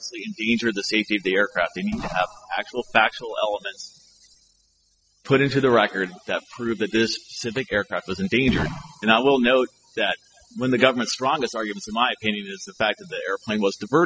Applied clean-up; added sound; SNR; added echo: classical method spectral subtraction.